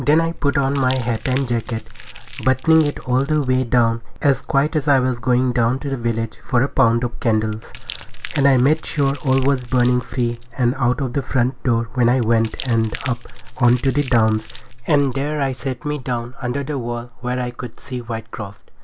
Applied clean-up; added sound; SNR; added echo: none; Crumpling, crinkling; 18 dB; none.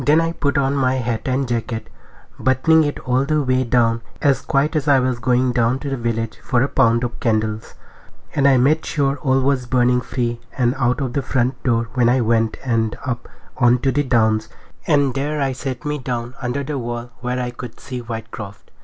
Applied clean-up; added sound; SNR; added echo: none; none; none; none.